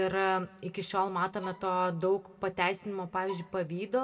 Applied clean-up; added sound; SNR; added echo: none; Bowed string instrument; 17 dB; reverberation time 1.1 s.